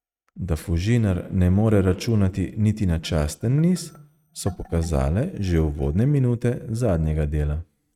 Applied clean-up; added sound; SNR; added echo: neural mask model RNNoise.